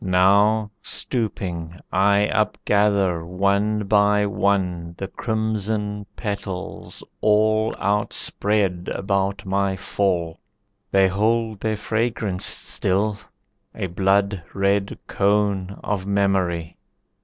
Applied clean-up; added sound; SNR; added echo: none; none; none; none.